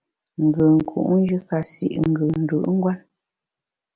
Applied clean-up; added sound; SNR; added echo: none; none; none; none.